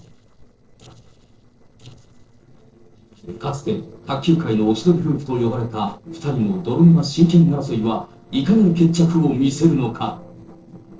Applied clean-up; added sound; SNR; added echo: neural separator model SepFormer DNS4.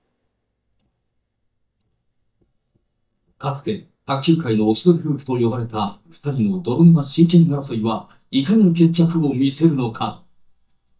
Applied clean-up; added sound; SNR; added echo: neural mask model DeepFilterNet 3.